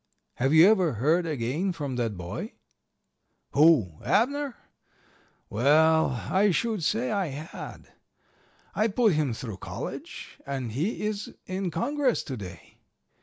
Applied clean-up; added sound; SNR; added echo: none; none; none; none.